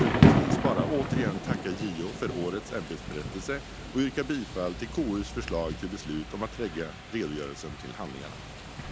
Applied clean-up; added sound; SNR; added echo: none; Thunder / Rain; -3 dB; none.